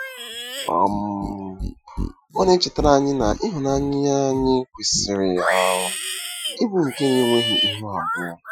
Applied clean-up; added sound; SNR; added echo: classical method Wiener filter.